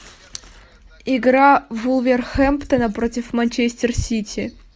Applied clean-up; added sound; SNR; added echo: none; none; none; none.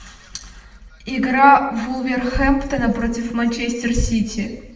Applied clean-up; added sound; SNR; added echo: none; none; none; reverberation time 0.7 s.